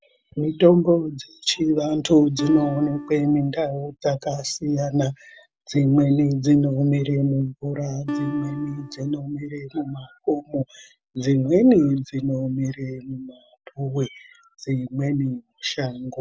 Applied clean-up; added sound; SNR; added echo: none; Acoustic guitar; 8 dB; none.